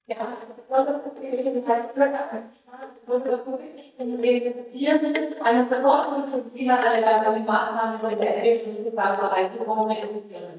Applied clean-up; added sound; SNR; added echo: neural mask model DeepFilterNet 3.